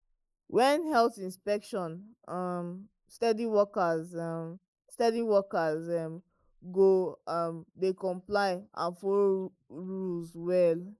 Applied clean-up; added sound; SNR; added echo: neural mask model Resemble Enhance denoiser.